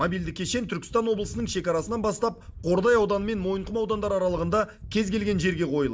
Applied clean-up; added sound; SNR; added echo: none; none; none; none.